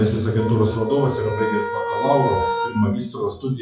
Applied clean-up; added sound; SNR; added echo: classical method WPE with log-MMSE.